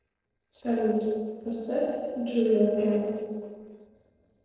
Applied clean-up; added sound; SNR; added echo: neural separator model SepFormer DNS4.